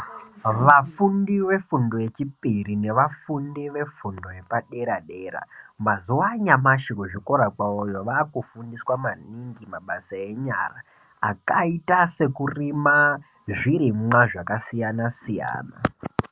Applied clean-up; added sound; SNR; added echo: none; none; none; none.